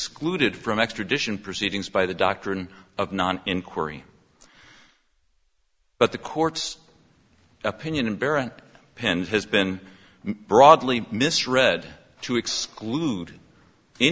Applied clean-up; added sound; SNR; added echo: none; none; none; none.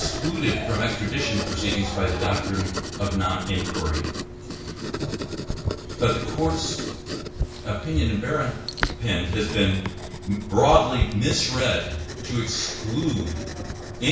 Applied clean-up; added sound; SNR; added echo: none; Writing; 5 dB; reverberation time 0.6 s.